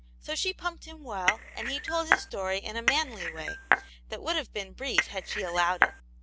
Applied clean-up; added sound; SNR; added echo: none; Cutlery, silverware / Dishes, pots, and pans / Chink, clink; -4 dB; none.